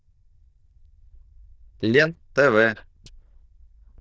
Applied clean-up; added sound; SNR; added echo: neural diffusion model UNIVERSE++.